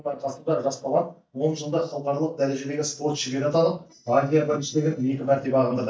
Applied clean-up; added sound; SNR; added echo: neural mask model DeepFilterNet 3.